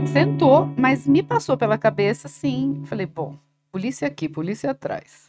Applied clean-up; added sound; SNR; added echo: neural mask model RNNoise.